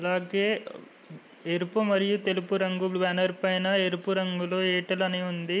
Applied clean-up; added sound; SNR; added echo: none; none; none; none.